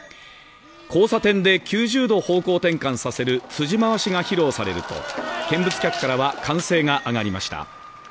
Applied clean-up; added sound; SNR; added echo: none; none; none; none.